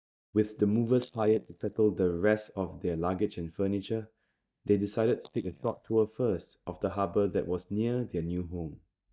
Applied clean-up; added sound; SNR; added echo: neural mask model DeepFilterNet 3.